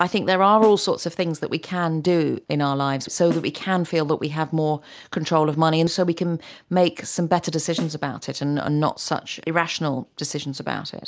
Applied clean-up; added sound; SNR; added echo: none; Snare drum; 16 dB; none.